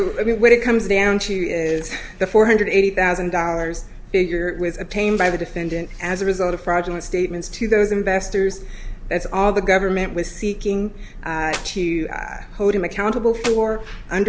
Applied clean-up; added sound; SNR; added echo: none; Clapping; 12 dB; none.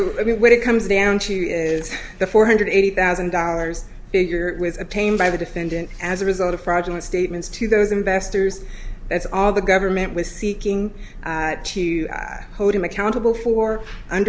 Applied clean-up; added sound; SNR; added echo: none; none; none; none.